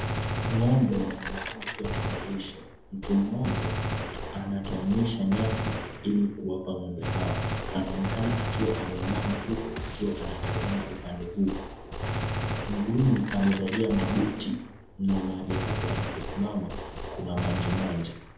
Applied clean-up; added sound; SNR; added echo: none; Gunshot, gunfire; 3 dB; reverberation time 0.7 s.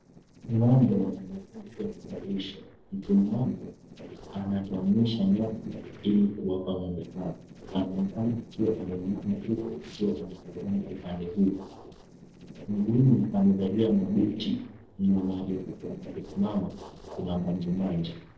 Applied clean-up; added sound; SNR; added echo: neural separator model SepFormer DNS4.